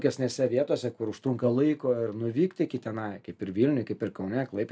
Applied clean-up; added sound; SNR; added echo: none; none; none; none.